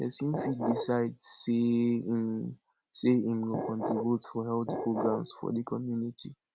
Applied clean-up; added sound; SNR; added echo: none; Glass; 5 dB; none.